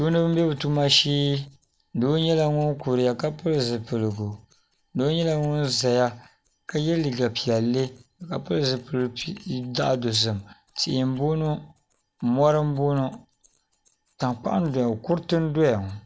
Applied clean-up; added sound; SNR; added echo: neural mask model Resemble Enhance denoiser.